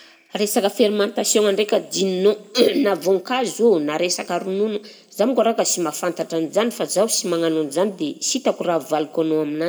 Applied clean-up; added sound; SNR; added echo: none; none; none; reverberation time 1.3 s.